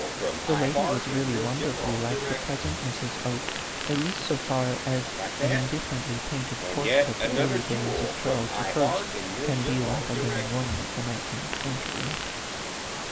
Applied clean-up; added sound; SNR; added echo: none; Water + Fart; -1 dB; none.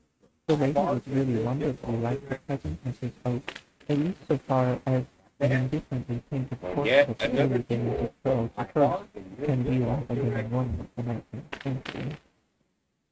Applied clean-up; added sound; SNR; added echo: neural mask model RNNoise.